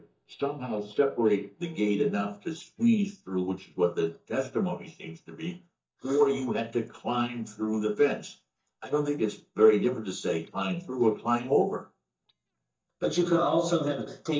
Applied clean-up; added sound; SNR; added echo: neural mask model DeepFilterNet 3.